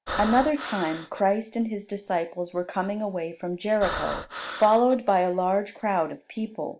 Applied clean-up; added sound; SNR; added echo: none; Breathing; 8 dB; none.